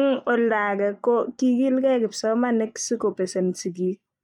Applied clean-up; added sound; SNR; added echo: neural mask model DeepFilterNet 3.